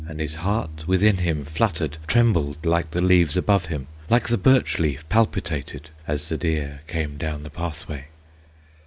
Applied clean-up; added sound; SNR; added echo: none; Piano; 15 dB; none.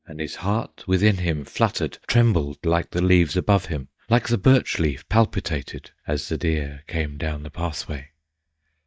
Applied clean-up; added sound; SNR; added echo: neural mask model DeepFilterNet 3.